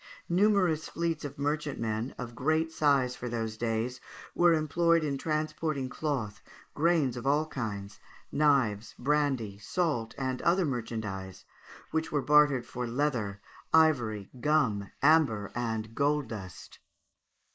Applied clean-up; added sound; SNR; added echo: neural mask model Resemble Enhance denoiser.